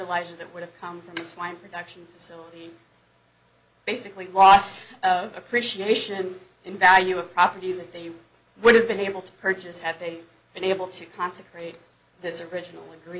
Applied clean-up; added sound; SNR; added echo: none; none; none; none.